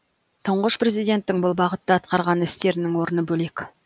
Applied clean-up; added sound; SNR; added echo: none; none; none; none.